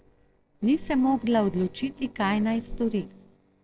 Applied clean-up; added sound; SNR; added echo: neural separator model SepFormer DNS4.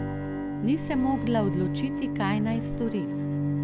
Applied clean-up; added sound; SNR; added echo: none; Bowed string instrument; 0 dB; none.